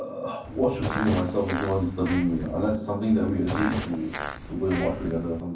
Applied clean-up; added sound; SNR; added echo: none; Fart; 8 dB; reverberation time 0.6 s.